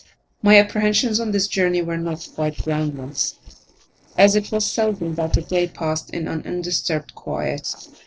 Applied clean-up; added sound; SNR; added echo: neural separator model SepFormer DNS4.